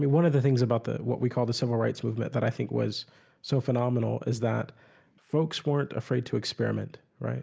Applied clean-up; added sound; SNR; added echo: none; none; none; none.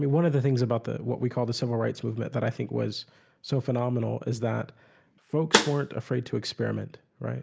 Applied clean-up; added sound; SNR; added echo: none; Snare drum; -3 dB; none.